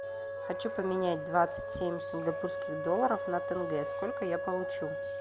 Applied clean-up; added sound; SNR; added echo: none; Wind instrument, woodwind instrument; 5 dB; none.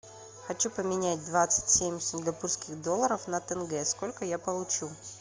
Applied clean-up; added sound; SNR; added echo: none; none; none; none.